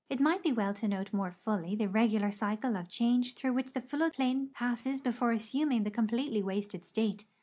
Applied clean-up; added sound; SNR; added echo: none; none; none; none.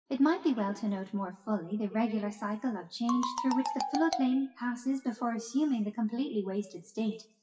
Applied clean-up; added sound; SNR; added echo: classical method WPE with log-MMSE.